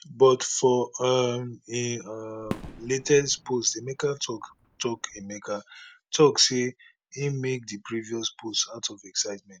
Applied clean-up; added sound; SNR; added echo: none; Fireworks; 16 dB; none.